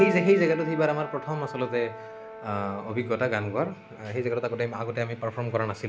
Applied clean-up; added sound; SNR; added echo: none; Piano; 12 dB; none.